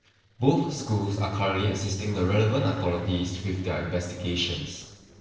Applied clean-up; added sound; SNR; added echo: neural separator model SepFormer DNS4.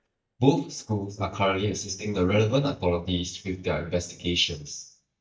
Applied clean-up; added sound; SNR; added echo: neural mask model DeepFilterNet 3.